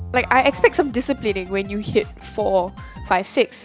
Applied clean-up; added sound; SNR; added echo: none; Drum kit + Bowed string instrument; 16 dB; none.